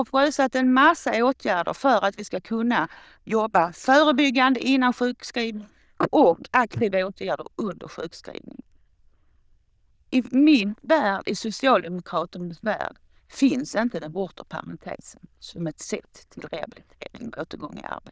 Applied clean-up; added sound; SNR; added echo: neural diffusion model UNIVERSE++.